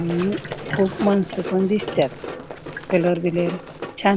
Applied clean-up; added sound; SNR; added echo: none; Sink (filling or washing) + Run; 10 dB; none.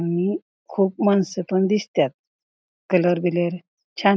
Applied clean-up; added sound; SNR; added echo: none; none; none; none.